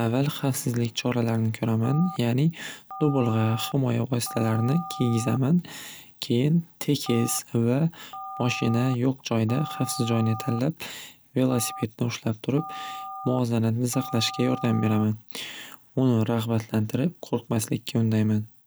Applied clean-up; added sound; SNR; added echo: none; Telephone; 13 dB; none.